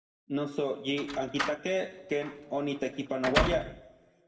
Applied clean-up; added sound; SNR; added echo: none; Slam; 3 dB; reverberation time 1.0 s.